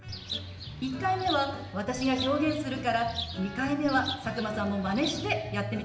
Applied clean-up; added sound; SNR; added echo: none; Bird; 11 dB; reverberation time 0.8 s.